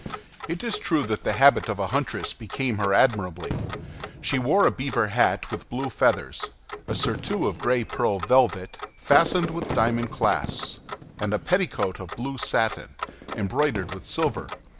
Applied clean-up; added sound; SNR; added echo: none; Fireworks + Clock; 10 dB; none.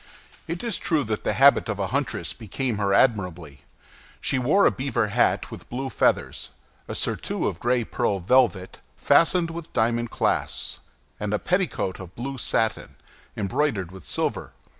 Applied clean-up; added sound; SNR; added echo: none; none; none; none.